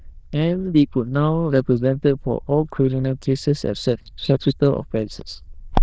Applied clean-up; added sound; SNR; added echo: neural diffusion model UNIVERSE++.